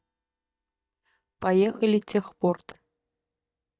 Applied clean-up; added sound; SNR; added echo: neural mask model DeepFilterNet 3.